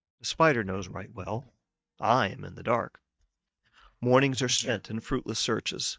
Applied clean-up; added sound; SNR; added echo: neural mask model DeepFilterNet 3.